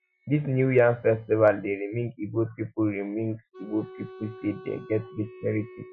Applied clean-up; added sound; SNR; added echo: classical method Wiener filter.